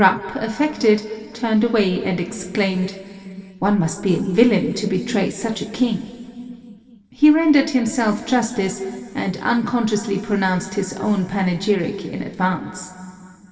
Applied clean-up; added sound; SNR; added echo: none; none; none; reverberation time 2.4 s.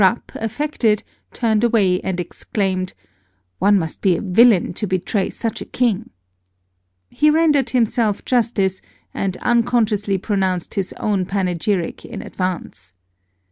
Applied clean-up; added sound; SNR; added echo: none; none; none; none.